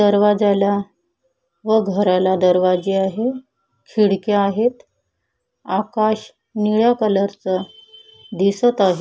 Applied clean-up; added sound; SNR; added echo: none; none; none; none.